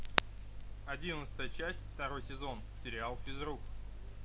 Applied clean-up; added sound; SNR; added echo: none; Crackle; -4 dB; none.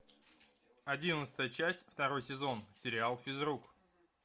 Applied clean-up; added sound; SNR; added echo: none; none; none; none.